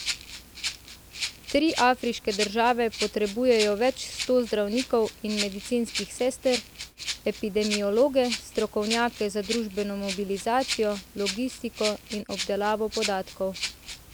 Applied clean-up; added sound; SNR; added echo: none; Rattle (instrument); 9 dB; none.